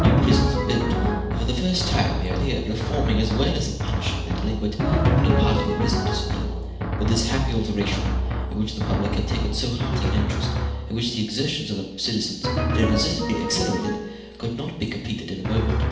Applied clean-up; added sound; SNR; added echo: none; Drum; -2 dB; reverberation time 0.8 s.